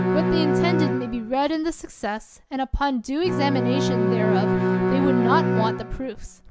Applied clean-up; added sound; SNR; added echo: none; Bowed string instrument; -2 dB; none.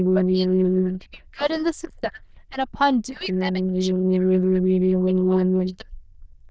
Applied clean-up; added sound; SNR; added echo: neural diffusion model UNIVERSE++.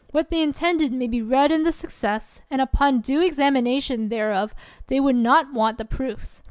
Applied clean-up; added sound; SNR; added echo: none; none; none; none.